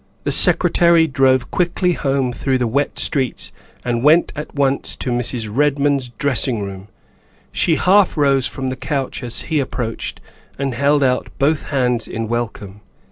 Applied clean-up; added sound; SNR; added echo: none; none; none; none.